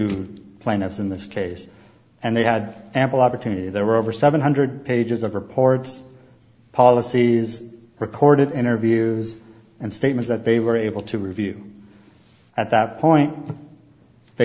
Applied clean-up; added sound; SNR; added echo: none; none; none; none.